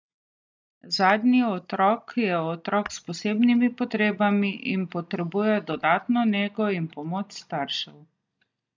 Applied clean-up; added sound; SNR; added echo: neural mask model DeepFilterNet 3.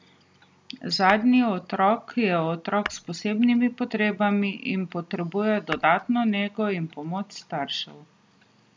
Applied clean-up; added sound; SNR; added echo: none; Tap / Glass; 13 dB; none.